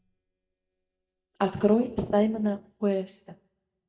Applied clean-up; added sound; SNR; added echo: neural mask model DeepFilterNet 3.